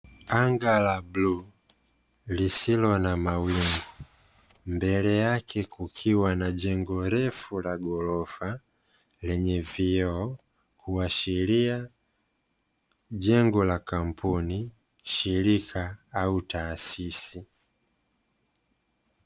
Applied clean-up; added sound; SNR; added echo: none; Fireworks; 5 dB; none.